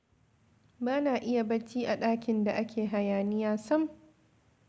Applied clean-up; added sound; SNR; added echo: none; none; none; none.